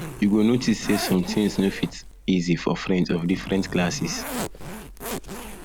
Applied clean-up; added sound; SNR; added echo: none; Zipper (clothing); 11 dB; none.